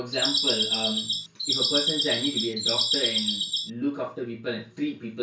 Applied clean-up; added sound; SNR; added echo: none; Bird vocalization, bird call, bird song; -5 dB; reverberation time 0.2 s.